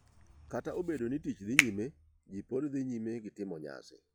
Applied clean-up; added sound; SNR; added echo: classical method log-MMSE.